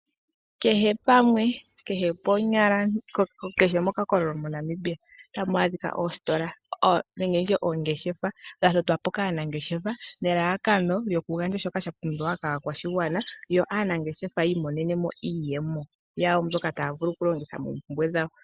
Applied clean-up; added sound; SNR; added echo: neural mask model Resemble Enhance denoiser.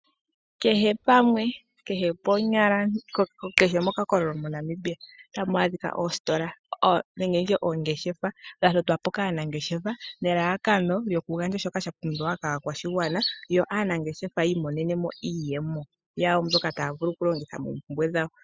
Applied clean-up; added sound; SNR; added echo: classical method spectral subtraction.